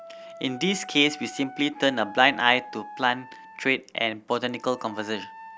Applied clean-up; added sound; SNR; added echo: none; Wind instrument, woodwind instrument; 17 dB; none.